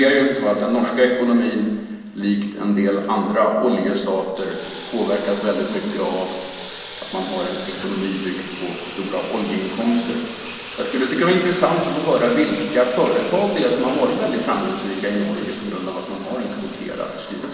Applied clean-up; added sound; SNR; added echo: none; Sink (filling or washing) / Water tap, faucet; 12 dB; reverberation time 1.3 s.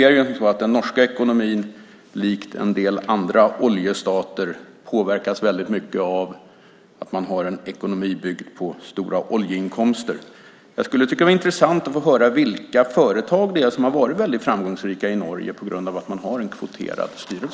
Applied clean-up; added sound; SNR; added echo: none; none; none; none.